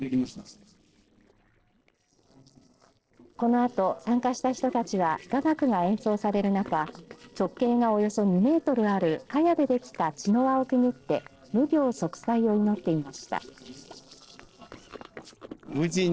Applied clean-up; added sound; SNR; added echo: neural separator model SepFormer DNS4.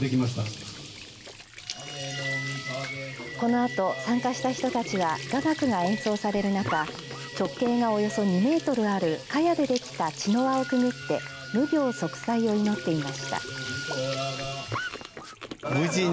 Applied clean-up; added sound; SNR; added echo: none; Squeak / Trickle, dribble / Sink (filling or washing); 14 dB; none.